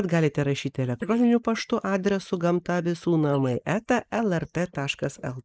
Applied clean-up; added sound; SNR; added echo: neural mask model Resemble Enhance denoiser.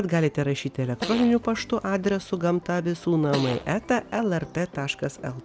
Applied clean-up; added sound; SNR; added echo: none; Fart; 11 dB; none.